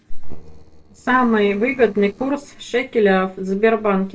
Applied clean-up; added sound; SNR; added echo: neural separator model SepFormer DNS4.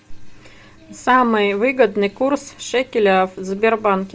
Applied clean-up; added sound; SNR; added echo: none; none; none; none.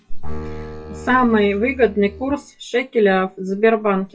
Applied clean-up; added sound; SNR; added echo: classical method WPE with log-MMSE.